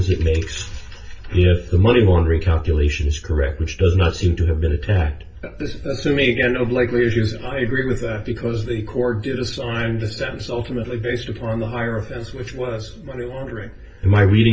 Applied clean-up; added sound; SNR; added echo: none; none; none; reverberation time 0.2 s.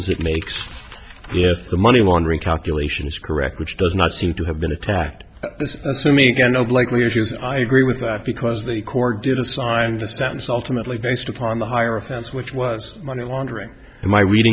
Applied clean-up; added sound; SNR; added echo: none; none; none; none.